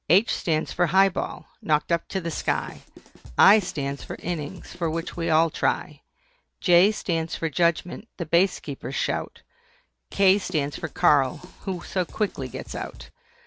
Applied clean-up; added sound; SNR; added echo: none; Drum kit; 18 dB; none.